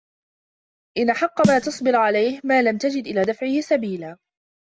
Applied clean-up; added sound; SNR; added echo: none; Snare drum; 7 dB; none.